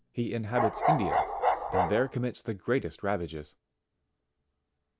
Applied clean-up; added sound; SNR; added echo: none; Bark; -4 dB; none.